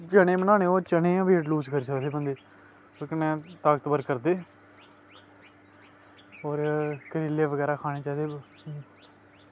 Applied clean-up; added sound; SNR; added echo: none; none; none; none.